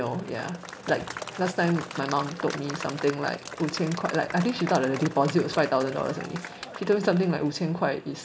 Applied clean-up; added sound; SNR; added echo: none; Applause / Crowd; 12 dB; none.